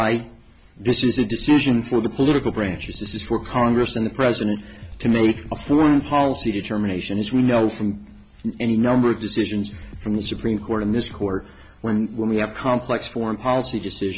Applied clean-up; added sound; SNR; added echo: none; Drum kit; 16 dB; none.